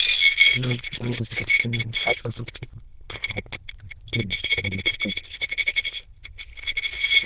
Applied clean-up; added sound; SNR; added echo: neural diffusion model UNIVERSE++.